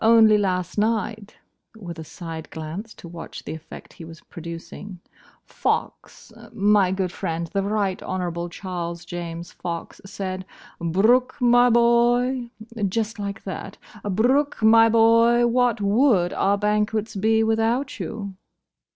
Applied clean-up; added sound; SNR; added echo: none; none; none; none.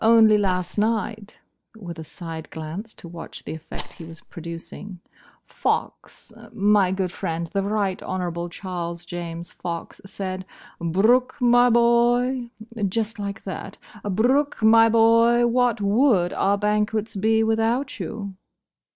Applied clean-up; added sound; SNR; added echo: neural mask model Resemble Enhance denoiser.